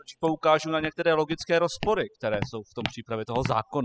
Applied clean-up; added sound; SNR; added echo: classical method spectral subtraction.